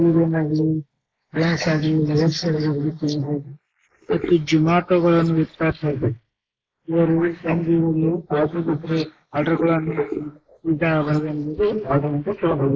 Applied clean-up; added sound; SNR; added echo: neural mask model Resemble Enhance denoiser.